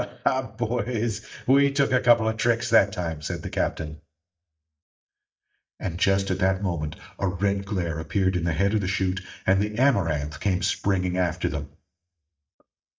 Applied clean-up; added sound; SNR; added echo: neural mask model DeepFilterNet 3.